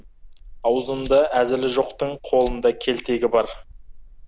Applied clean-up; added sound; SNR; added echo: none; Fire; 17 dB; none.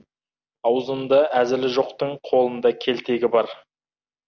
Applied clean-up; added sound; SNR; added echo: none; none; none; none.